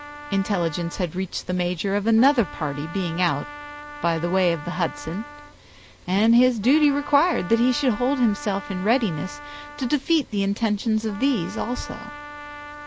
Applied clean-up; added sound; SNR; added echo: none; Trumpet; 16 dB; none.